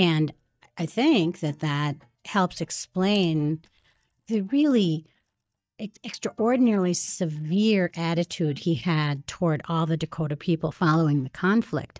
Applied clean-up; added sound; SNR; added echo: neural mask model DeepFilterNet 3.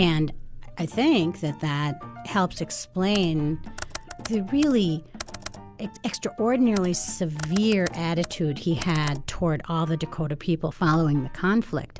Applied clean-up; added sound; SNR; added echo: none; Computer keyboard; 17 dB; none.